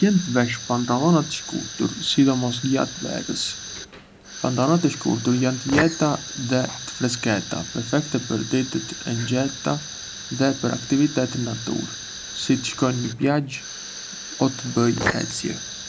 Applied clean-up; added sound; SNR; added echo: none; Fire; 10 dB; none.